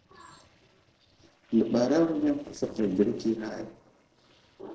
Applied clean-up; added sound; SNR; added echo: neural separator model SepFormer DNS4.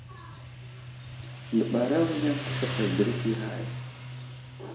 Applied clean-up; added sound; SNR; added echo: none; Motorcycle; 5 dB; reverberation time 0.6 s.